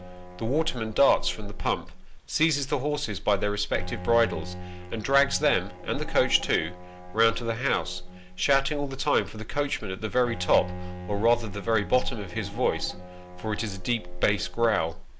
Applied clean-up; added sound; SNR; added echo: none; Bowed string instrument; 15 dB; none.